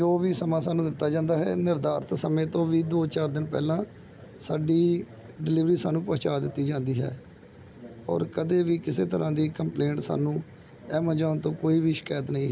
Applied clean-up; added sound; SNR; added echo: none; none; none; none.